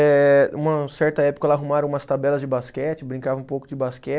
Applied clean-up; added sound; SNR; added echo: none; none; none; none.